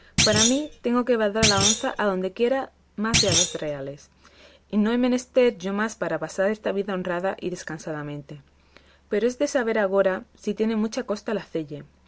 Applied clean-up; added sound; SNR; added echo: none; Thump, thud; 0 dB; none.